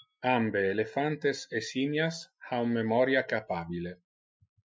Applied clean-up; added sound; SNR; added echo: classical method Wiener filter.